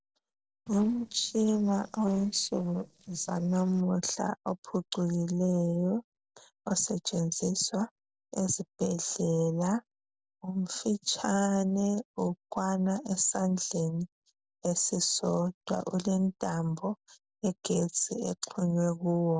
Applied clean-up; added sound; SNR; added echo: neural separator model SepFormer DNS4.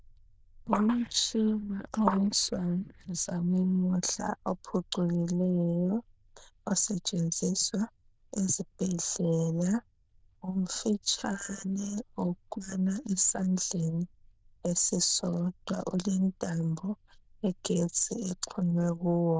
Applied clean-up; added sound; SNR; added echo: neural diffusion model UNIVERSE++.